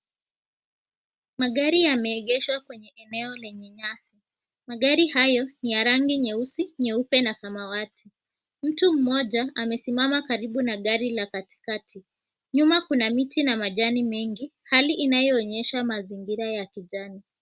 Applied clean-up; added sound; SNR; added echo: none; none; none; none.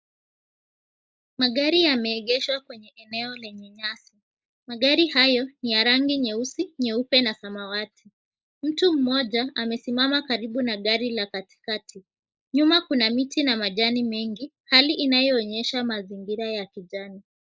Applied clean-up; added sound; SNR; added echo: neural mask model Resemble Enhance denoiser.